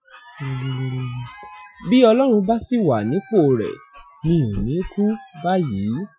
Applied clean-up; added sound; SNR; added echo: classical method Wiener filter.